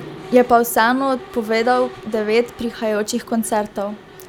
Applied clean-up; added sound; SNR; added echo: none; Mechanisms; 18 dB; none.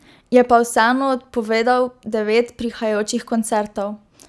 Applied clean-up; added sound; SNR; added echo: none; none; none; none.